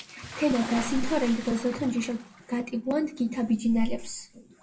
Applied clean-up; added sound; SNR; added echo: none; Bathtub (filling or washing) / Splash, splatter; 16 dB; reverberation time 0.2 s.